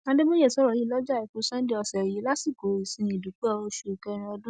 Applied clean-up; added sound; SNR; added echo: none; none; none; none.